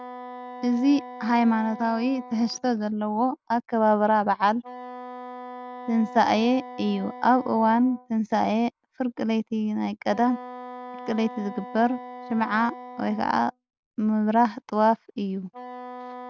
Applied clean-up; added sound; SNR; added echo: none; Wind instrument, woodwind instrument; 16 dB; none.